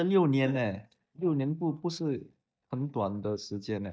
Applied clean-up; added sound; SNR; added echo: neural mask model DeepFilterNet 3.